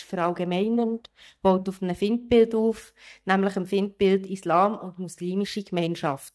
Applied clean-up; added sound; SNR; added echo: neural mask model DeepFilterNet 3.